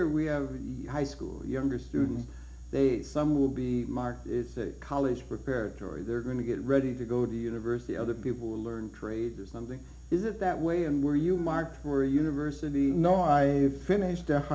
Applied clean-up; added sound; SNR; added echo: none; none; none; reverberation time 0.4 s.